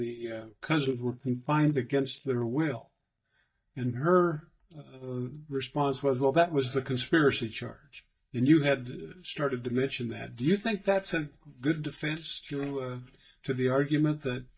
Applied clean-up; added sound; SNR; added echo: neural mask model DeepFilterNet 3.